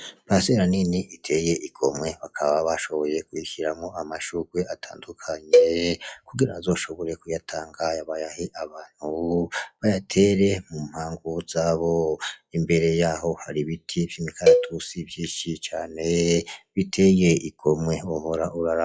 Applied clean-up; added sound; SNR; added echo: classical method log-MMSE.